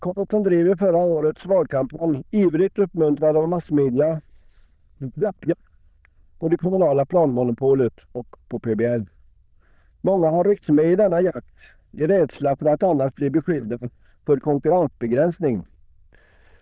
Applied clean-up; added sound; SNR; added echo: neural diffusion model UNIVERSE++.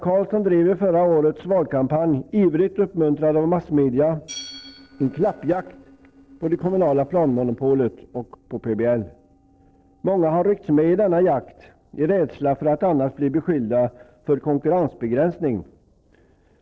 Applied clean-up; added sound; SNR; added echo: neural separator model SepFormer DNS4.